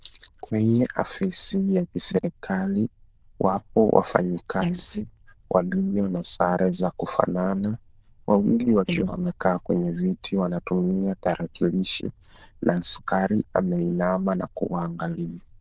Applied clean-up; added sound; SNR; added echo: neural diffusion model UNIVERSE++.